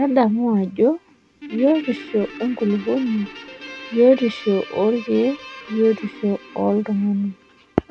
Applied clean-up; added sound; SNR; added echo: none; Guitar; 18 dB; none.